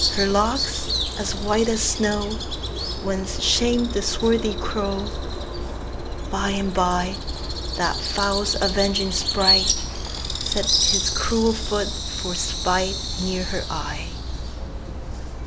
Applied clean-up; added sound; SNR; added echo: none; Bird vocalization, bird call, bird song; 4 dB; none.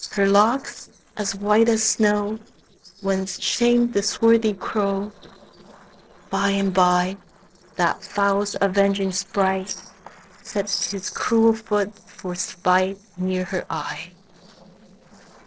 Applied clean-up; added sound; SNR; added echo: neural separator model SepFormer DNS4.